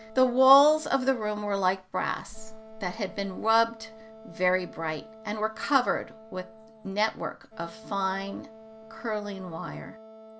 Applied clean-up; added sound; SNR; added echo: none; Wind instrument, woodwind instrument; 20 dB; none.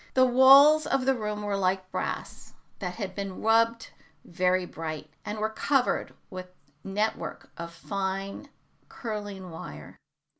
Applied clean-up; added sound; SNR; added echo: none; none; none; none.